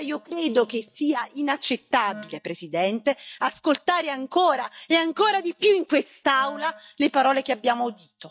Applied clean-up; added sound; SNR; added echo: neural mask model DeepFilterNet 3.